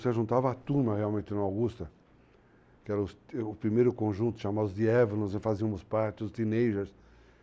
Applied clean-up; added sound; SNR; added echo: none; none; none; none.